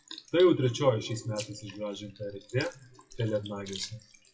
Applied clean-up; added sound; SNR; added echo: classical method WPE with log-MMSE.